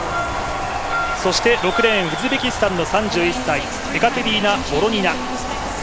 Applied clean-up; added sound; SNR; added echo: none; Rain; 14 dB; none.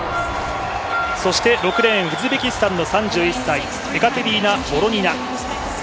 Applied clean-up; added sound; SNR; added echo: none; none; none; none.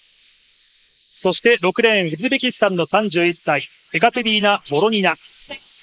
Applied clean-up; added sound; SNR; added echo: neural mask model Resemble Enhance denoiser.